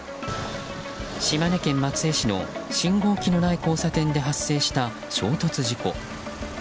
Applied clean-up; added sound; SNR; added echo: none; none; none; none.